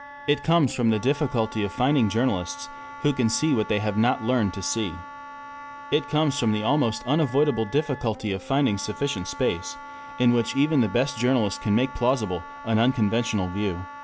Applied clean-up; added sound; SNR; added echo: none; Wind instrument, woodwind instrument; 15 dB; none.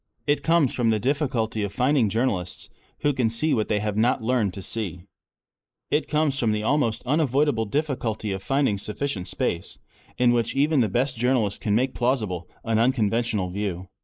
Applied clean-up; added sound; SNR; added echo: neural mask model Resemble Enhance denoiser.